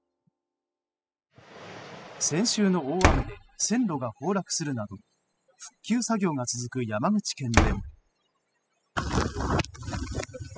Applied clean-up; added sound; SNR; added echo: classical method spectral subtraction.